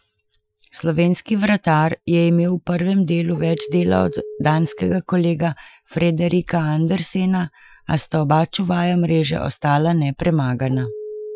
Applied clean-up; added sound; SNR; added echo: classical method Wiener filter.